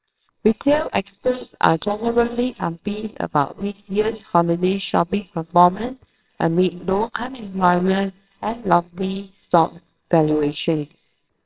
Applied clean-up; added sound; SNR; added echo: neural separator model SepFormer WHAMR!.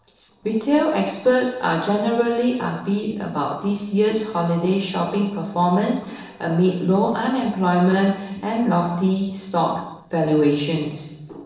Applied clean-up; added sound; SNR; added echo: neural separator model SepFormer DNS4.